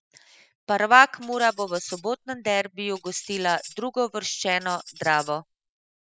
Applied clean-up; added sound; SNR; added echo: classical method spectral subtraction.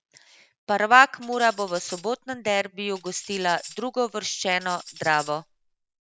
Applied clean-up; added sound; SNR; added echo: none; Tambourine; 19 dB; none.